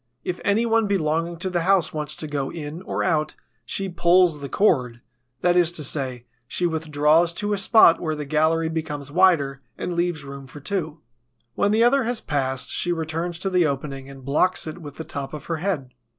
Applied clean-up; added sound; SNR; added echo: none; none; none; none.